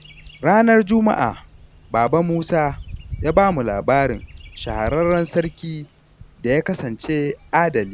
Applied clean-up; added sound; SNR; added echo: none; Bird vocalization, bird call, bird song; 17 dB; none.